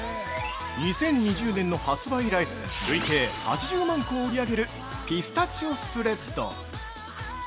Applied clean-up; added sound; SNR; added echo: none; none; none; none.